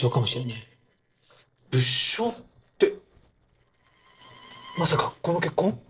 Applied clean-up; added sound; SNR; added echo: neural separator model SepFormer DNS4.